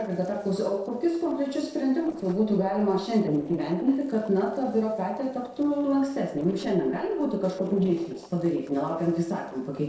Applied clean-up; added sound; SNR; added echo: neural separator model SepFormer DNS4.